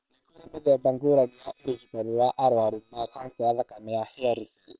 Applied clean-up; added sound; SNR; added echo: neural separator model SepFormer WHAM!.